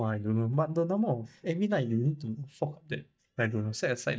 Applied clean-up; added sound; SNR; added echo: neural mask model DeepFilterNet 3.